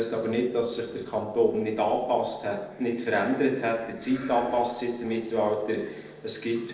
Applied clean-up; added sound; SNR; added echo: neural separator model SepFormer DNS4.